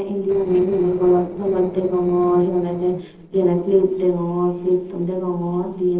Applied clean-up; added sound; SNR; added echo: neural separator model SepFormer DNS4.